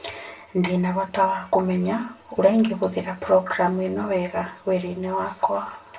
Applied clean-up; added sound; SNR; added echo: none; none; none; reverberation time 0.3 s.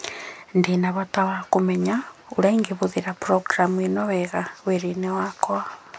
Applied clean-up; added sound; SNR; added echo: none; none; none; none.